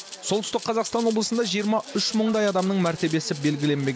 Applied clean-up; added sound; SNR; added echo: none; Rattle (instrument); 18 dB; none.